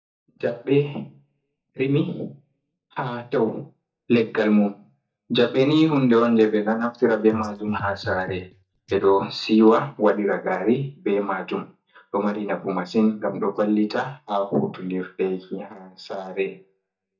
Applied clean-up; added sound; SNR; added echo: neural mask model DeepFilterNet 3.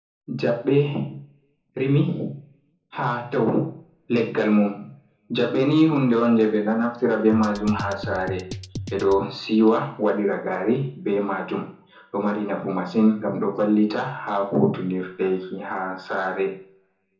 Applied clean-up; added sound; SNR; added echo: none; Drum kit; 10 dB; reverberation time 0.6 s.